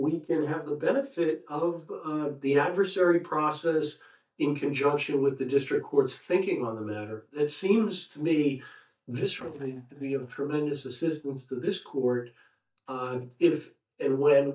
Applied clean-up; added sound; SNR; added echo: neural mask model DeepFilterNet 3.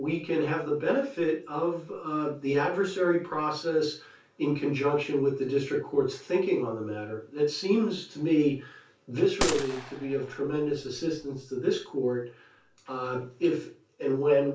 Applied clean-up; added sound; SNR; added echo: none; Gunshot, gunfire; 9 dB; reverberation time 0.2 s.